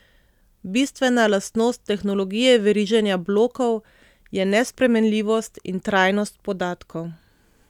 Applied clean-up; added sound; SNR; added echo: none; none; none; none.